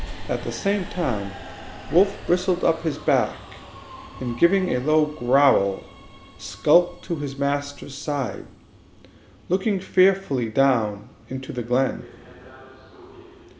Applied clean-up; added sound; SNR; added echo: none; Subway, metro, underground; 15 dB; reverberation time 0.6 s.